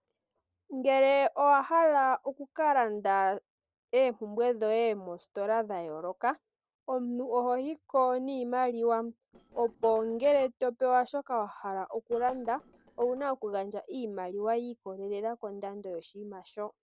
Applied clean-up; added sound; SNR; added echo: neural separator model SepFormer DNS4.